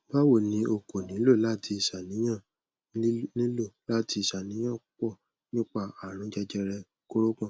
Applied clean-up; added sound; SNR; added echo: none; none; none; none.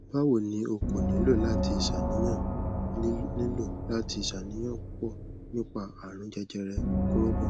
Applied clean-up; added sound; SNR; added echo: none; Gong; -1 dB; none.